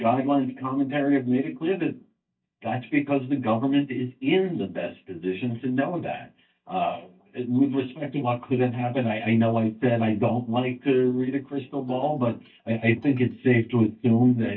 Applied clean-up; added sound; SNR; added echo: neural mask model DeepFilterNet 3.